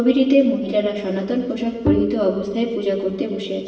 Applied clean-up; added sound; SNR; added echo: none; Bowed string instrument; 6 dB; reverberation time 1.2 s.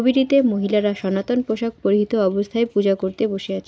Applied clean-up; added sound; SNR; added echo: none; none; none; none.